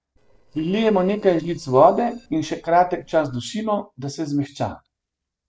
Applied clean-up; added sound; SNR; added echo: neural separator model SepFormer DNS4.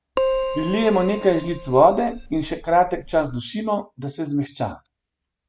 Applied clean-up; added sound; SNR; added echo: none; Keyboard (musical); 7 dB; none.